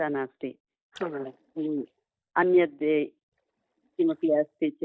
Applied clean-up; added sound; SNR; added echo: neural mask model DeepFilterNet 3.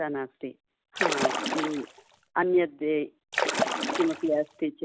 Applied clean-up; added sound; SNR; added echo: none; Splash, splatter; 0 dB; none.